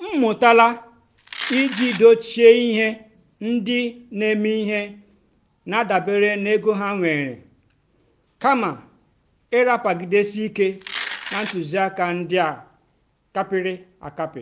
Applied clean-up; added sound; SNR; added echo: none; Domestic sounds, home sounds; 12 dB; none.